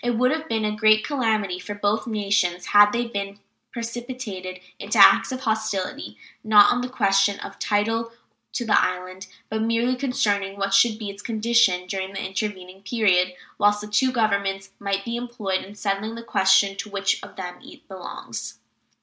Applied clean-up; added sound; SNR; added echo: none; none; none; none.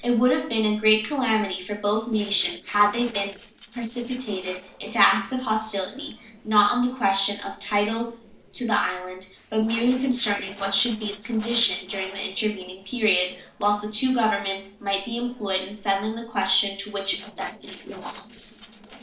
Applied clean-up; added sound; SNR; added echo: neural separator model SepFormer DNS4.